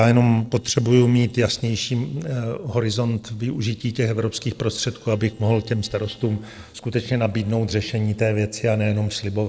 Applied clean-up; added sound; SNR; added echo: neural separator model SepFormer DNS4.